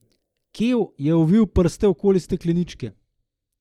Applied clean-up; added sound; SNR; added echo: neural mask model DeepFilterNet 3.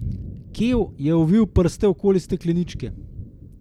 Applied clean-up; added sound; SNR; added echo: none; Thunder; 13 dB; none.